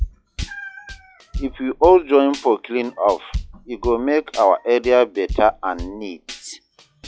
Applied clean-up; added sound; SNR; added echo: classical method log-MMSE.